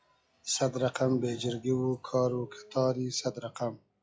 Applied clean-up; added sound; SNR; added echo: classical method log-MMSE.